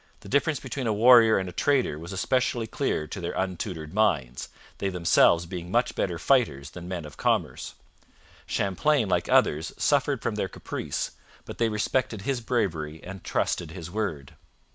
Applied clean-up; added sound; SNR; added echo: none; none; none; none.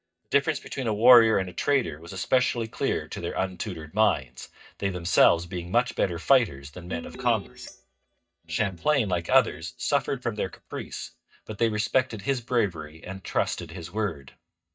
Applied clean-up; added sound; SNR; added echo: neural mask model DeepFilterNet 3.